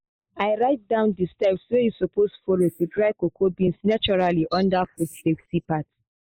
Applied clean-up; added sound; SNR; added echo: neural mask model Resemble Enhance denoiser.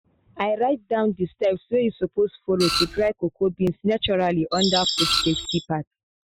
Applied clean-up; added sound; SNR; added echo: classical method Wiener filter.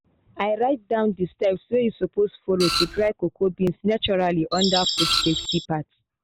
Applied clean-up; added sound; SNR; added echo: none; Printer + Bird vocalization, bird call, bird song; 1 dB; none.